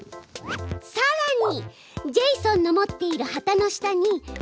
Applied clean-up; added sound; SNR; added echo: none; none; none; none.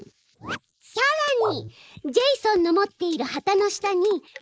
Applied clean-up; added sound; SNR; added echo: neural mask model Resemble Enhance denoiser.